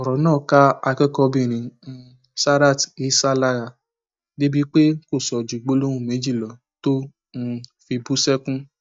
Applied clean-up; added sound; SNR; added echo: neural mask model DeepFilterNet 3.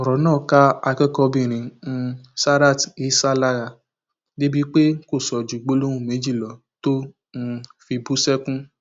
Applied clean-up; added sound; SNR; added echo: none; none; none; none.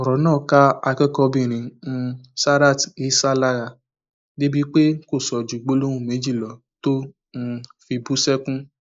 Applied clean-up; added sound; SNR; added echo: neural mask model Resemble Enhance denoiser.